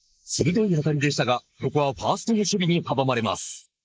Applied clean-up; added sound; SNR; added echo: neural mask model Resemble Enhance denoiser.